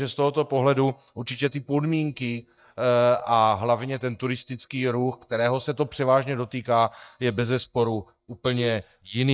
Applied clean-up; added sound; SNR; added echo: neural mask model DeepFilterNet 3.